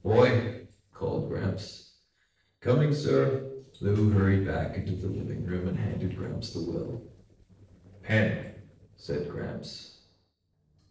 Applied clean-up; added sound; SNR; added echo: neural separator model SepFormer DNS4.